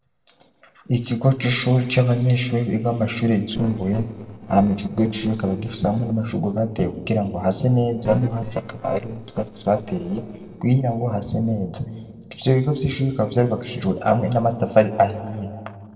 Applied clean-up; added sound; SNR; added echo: neural separator model SepFormer DNS4.